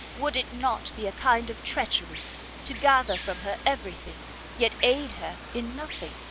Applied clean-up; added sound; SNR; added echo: none; Water; 10 dB; none.